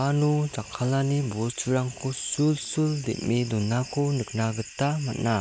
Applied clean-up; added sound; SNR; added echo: none; none; none; none.